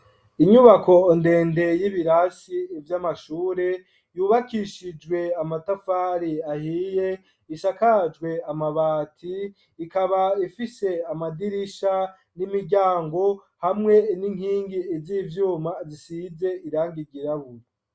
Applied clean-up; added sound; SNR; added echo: none; none; none; none.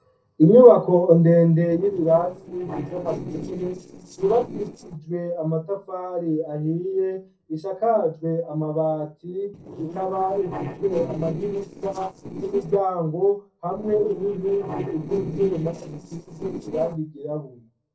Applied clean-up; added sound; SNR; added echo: neural separator model SepFormer DNS4.